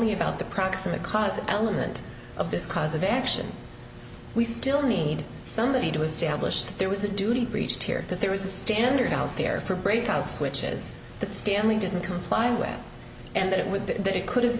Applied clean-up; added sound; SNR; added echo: none; none; none; none.